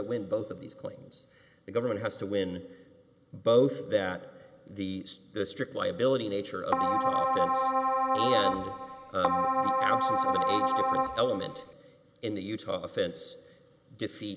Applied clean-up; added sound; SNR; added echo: none; Keyboard (musical); -4 dB; none.